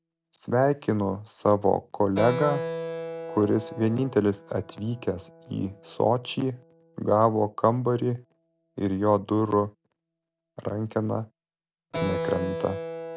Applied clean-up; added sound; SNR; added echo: none; Keyboard (musical); 11 dB; none.